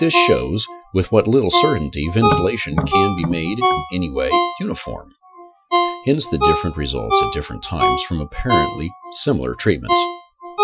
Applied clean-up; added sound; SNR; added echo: classical method Wiener filter.